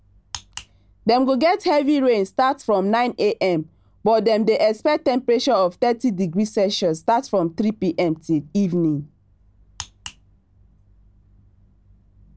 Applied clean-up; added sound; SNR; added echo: none; none; none; none.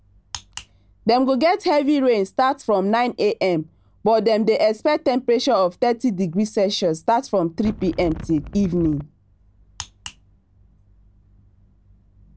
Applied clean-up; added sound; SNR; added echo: none; Wind; 12 dB; none.